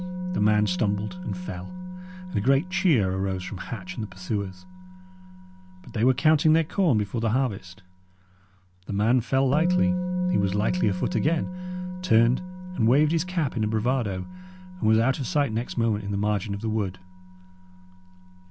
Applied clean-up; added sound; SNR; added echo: none; Musical instrument; 8 dB; none.